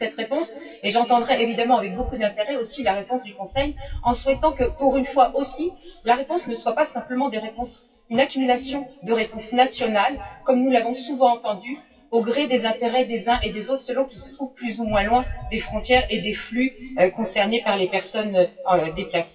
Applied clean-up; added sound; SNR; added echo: classical method WPE with log-MMSE.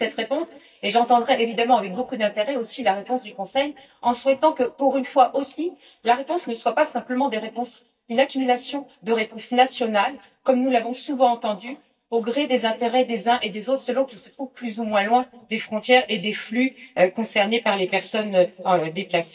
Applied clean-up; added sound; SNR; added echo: neural mask model DeepFilterNet 3.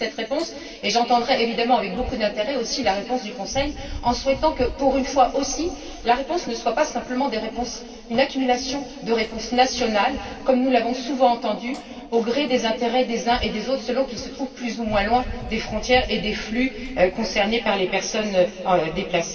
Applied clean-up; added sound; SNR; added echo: none; Run; 16 dB; reverberation time 2.4 s.